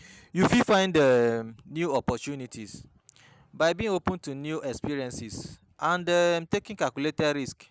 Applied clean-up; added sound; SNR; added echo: none; none; none; none.